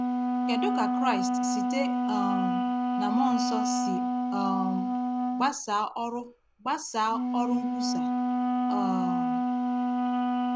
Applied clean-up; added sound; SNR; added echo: none; Wind instrument, woodwind instrument; -5 dB; none.